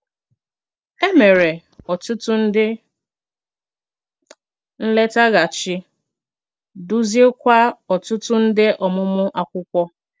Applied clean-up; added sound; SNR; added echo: neural separator model SepFormer DNS4.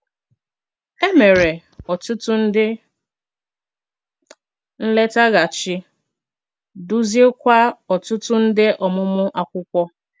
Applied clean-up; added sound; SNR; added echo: none; Fart; 19 dB; none.